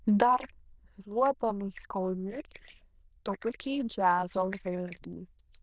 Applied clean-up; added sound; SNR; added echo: neural diffusion model UNIVERSE++.